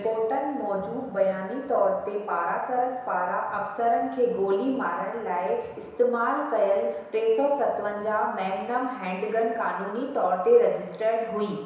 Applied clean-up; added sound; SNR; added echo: none; none; none; reverberation time 1.0 s.